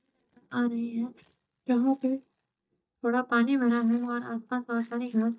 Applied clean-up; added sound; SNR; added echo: neural mask model DeepFilterNet 3.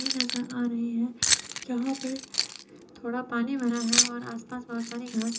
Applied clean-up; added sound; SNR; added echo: none; Keys jangling; 0 dB; reverberation time 0.2 s.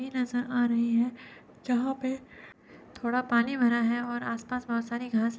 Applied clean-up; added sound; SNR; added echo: none; none; none; none.